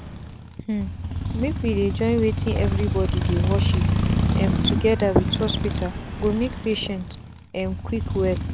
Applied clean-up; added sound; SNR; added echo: none; Motorcycle; -1 dB; none.